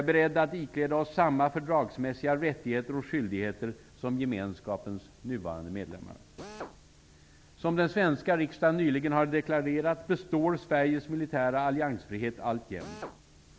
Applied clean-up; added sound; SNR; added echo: none; Drill; 15 dB; none.